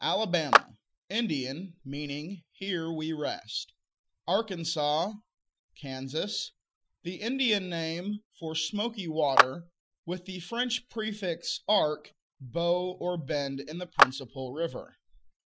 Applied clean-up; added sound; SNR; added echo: classical method Wiener filter.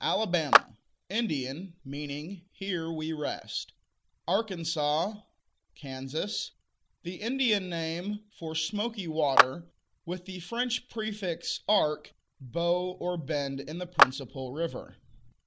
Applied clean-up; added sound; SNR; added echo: none; Clapping; -3 dB; none.